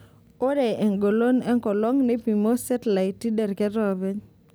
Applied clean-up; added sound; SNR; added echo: none; none; none; none.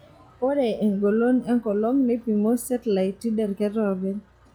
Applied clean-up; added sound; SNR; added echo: classical method log-MMSE.